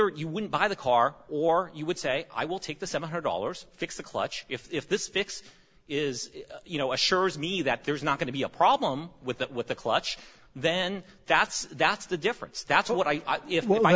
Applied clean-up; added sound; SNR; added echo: none; none; none; none.